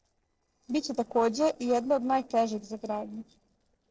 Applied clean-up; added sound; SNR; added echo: neural separator model SepFormer DNS4.